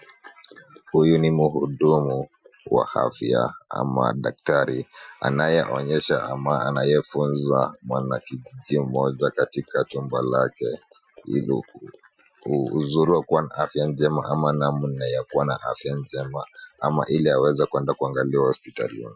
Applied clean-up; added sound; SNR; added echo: classical method Wiener filter.